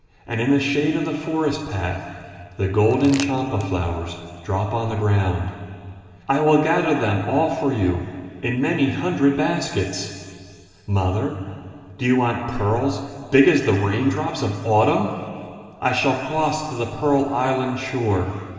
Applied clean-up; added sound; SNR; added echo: none; Crumpling, crinkling; 17 dB; reverberation time 2.3 s.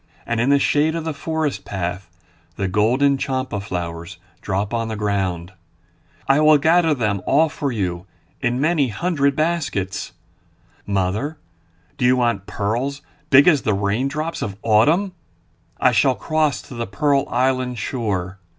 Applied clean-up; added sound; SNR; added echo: none; none; none; none.